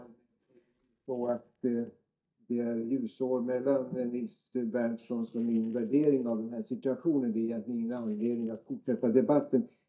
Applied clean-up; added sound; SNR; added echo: neural mask model DeepFilterNet 3.